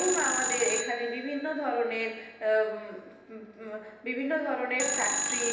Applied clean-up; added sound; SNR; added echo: none; Telephone; 3 dB; reverberation time 0.9 s.